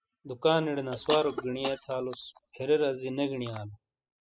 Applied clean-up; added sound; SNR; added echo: classical method spectral subtraction.